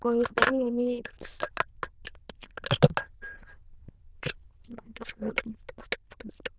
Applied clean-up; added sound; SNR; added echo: neural diffusion model UNIVERSE++.